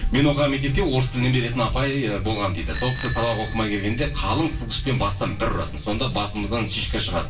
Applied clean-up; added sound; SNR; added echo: none; Bicycle bell; 13 dB; reverberation time 0.3 s.